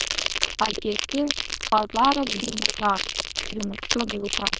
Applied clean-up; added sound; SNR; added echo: neural diffusion model UNIVERSE++.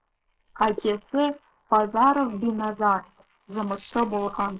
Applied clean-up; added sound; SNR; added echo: neural mask model Resemble Enhance denoiser.